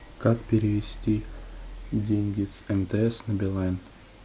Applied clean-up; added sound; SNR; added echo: none; none; none; none.